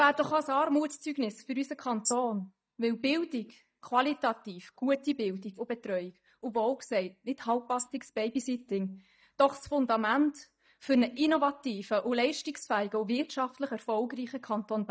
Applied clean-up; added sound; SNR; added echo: neural mask model DeepFilterNet 3.